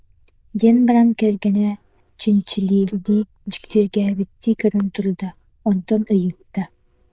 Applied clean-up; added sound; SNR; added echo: neural diffusion model UNIVERSE++.